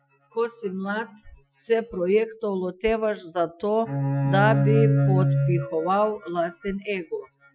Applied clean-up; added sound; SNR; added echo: classical method Wiener filter.